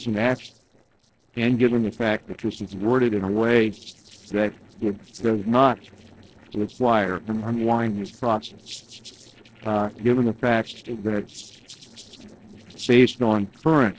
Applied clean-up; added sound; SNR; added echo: neural separator model SepFormer DNS4.